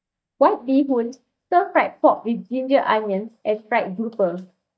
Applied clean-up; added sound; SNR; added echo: neural mask model DeepFilterNet 3.